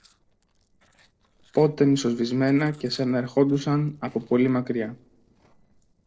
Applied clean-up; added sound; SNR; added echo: neural separator model SepFormer DNS4.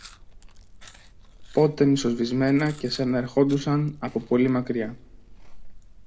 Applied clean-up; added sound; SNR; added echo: none; Chewing, mastication; 18 dB; reverberation time 0.3 s.